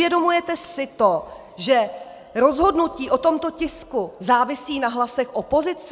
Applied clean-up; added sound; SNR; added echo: none; none; none; none.